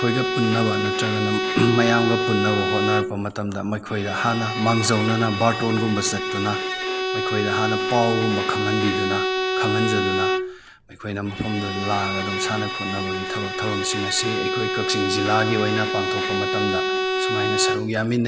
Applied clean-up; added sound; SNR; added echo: none; Bowed string instrument; 1 dB; none.